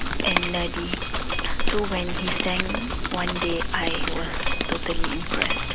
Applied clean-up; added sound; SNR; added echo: none; Drip; -4 dB; none.